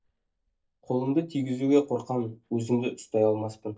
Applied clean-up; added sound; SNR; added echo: neural mask model DeepFilterNet 3.